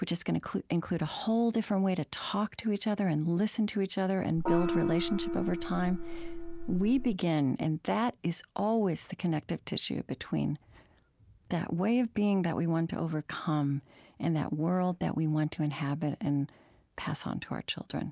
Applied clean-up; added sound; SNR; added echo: none; Gong; 2 dB; none.